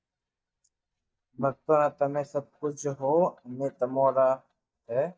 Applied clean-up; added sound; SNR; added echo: neural mask model DeepFilterNet 3.